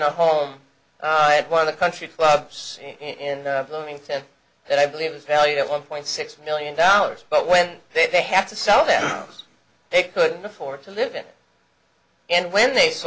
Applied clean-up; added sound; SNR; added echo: none; none; none; none.